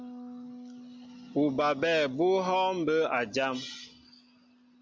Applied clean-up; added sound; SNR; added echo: none; Bass guitar; 19 dB; none.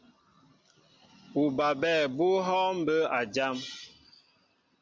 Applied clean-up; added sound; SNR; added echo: none; none; none; none.